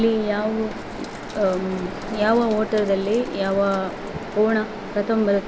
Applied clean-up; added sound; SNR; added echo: none; Sink (filling or washing); 18 dB; none.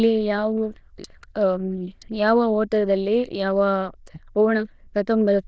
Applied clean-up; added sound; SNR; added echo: neural diffusion model UNIVERSE++.